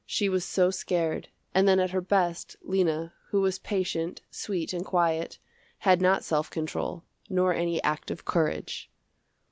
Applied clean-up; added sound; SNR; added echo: none; none; none; none.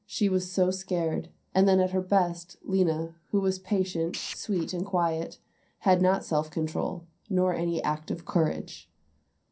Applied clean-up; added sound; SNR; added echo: none; Tools; 13 dB; reverberation time 0.3 s.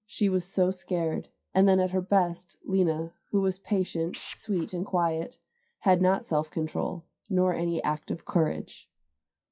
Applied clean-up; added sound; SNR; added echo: classical method WPE with log-MMSE.